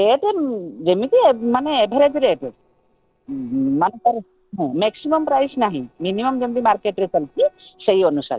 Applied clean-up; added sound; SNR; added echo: neural separator model SepFormer DNS4.